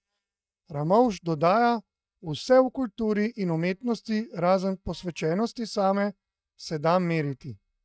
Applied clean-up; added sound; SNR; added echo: neural mask model DeepFilterNet 3.